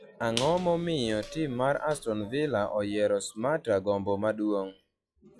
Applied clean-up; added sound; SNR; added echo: classical method log-MMSE.